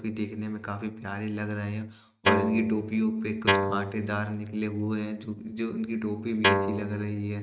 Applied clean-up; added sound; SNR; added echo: neural mask model RNNoise.